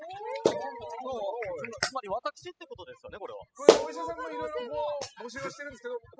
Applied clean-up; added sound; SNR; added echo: classical method spectral subtraction.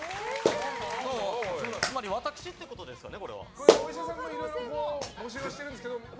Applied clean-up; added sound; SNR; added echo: none; Clapping; -2 dB; none.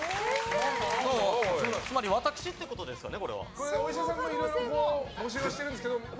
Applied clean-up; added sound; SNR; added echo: none; none; none; none.